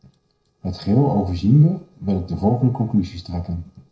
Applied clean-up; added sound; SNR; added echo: neural separator model SepFormer DNS4.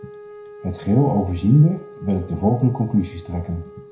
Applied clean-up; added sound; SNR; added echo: none; Wind instrument, woodwind instrument; 20 dB; reverberation time 0.5 s.